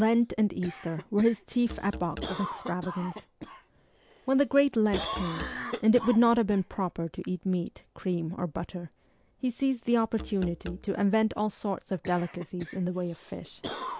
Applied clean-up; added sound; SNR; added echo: none; Cough + Musical instrument; 13 dB; none.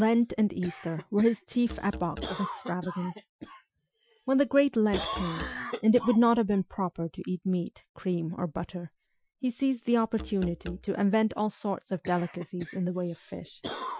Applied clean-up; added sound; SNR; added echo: classical method Wiener filter.